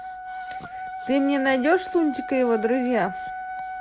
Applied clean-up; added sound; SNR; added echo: none; Wind instrument, woodwind instrument; 9 dB; none.